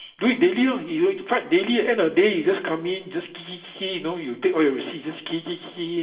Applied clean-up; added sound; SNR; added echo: none; none; none; reverberation time 0.7 s.